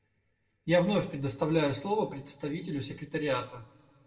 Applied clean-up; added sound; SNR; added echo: none; none; none; reverberation time 0.8 s.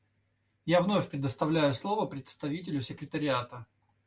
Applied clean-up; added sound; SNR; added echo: none; none; none; none.